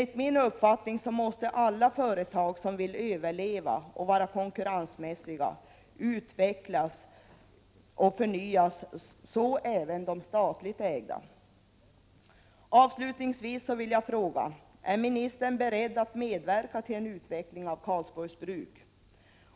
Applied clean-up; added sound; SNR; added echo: none; none; none; none.